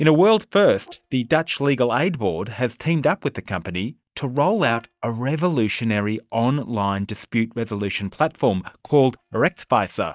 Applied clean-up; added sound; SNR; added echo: neural mask model DeepFilterNet 3.